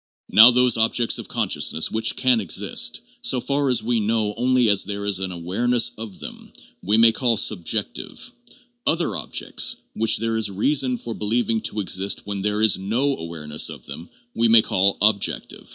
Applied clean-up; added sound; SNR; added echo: none; none; none; none.